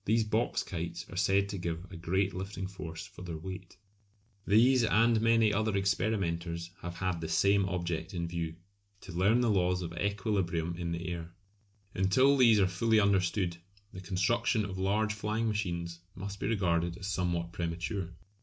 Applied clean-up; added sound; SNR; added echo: none; none; none; none.